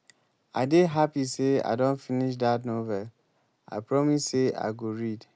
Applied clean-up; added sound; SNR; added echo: none; none; none; none.